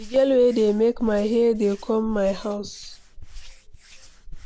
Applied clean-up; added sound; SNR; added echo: none; Hands; 16 dB; none.